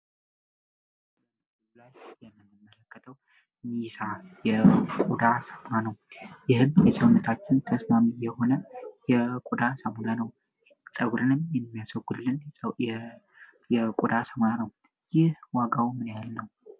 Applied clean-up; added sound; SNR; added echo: none; none; none; none.